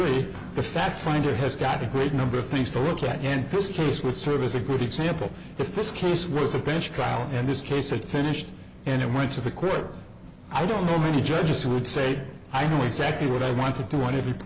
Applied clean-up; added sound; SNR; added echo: none; none; none; none.